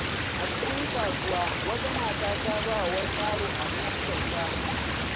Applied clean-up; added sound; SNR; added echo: none; Stream; -4 dB; none.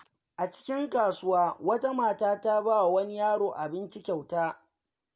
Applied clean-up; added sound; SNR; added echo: none; none; none; none.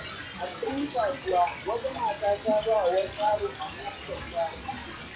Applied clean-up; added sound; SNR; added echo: classical method log-MMSE.